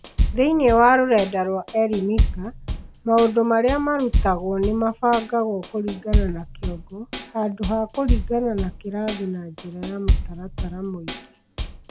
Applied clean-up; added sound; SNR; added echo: none; Bass drum / Snare drum / Drum kit; 4 dB; none.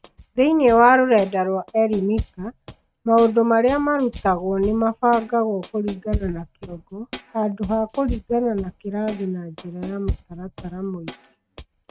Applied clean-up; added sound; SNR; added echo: neural mask model RNNoise.